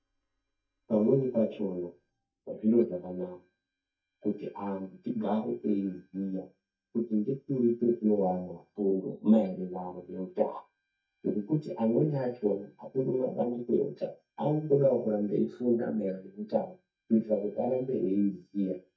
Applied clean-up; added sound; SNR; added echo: neural mask model DeepFilterNet 3.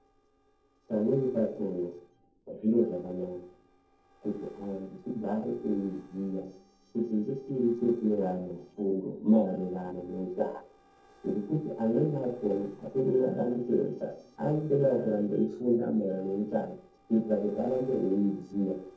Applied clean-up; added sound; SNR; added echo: neural separator model SepFormer DNS4.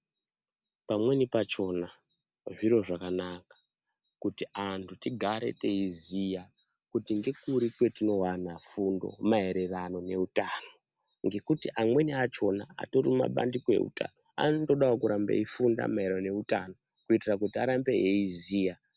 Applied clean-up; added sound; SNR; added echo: none; none; none; none.